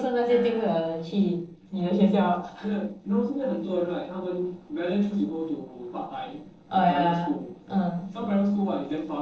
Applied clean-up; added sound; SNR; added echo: neural separator model SepFormer DNS4.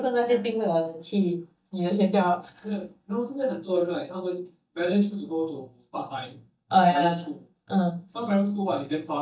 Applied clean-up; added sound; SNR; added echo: neural mask model DeepFilterNet 3.